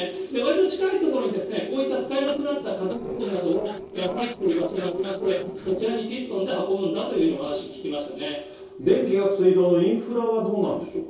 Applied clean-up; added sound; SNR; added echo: neural separator model SepFormer DNS4.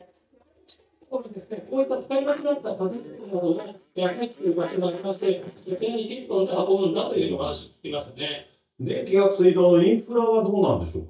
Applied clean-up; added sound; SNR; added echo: neural mask model DeepFilterNet 3.